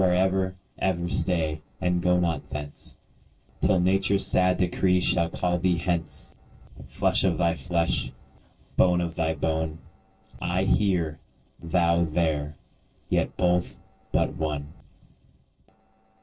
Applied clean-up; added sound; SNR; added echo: neural separator model SepFormer DNS4.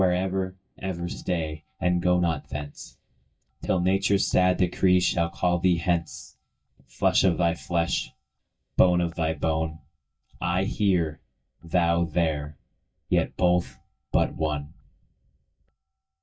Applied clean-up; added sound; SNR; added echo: neural mask model DeepFilterNet 3.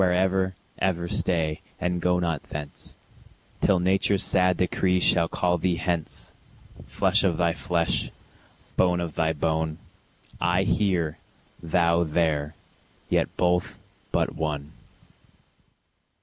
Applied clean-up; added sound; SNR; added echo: none; none; none; none.